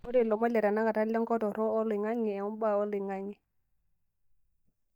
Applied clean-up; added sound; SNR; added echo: neural mask model DeepFilterNet 3.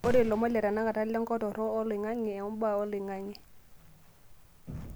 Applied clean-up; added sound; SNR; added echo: none; Fireworks; 13 dB; none.